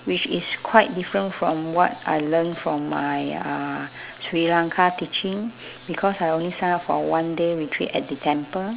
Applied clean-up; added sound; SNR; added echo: none; none; none; none.